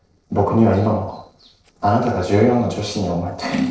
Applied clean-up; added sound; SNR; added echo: neural separator model SepFormer DNS4.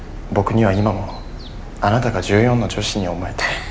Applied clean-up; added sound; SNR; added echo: none; none; none; none.